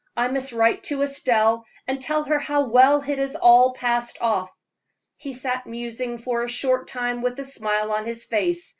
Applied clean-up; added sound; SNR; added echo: none; none; none; none.